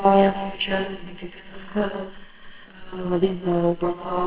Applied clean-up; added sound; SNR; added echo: neural separator model SepFormer WHAMR!.